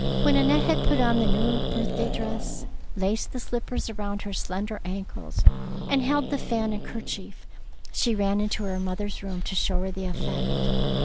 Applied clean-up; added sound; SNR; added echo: none; Growling; -4 dB; none.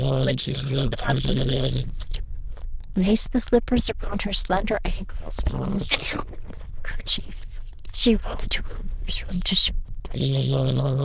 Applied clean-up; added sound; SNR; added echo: neural diffusion model UNIVERSE++.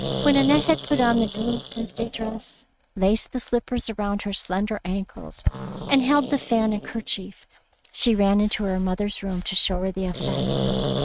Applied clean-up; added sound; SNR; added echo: neural mask model RNNoise.